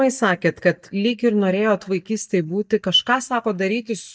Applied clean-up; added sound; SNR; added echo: neural mask model DeepFilterNet 3.